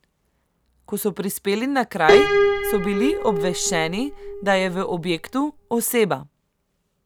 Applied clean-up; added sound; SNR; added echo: none; Piano; -1 dB; none.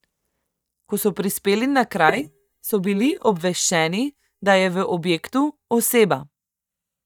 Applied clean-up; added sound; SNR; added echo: neural mask model DeepFilterNet 3.